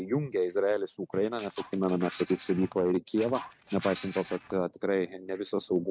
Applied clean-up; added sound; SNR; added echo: neural mask model RNNoise.